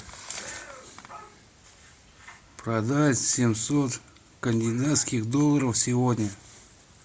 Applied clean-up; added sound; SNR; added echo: none; none; none; none.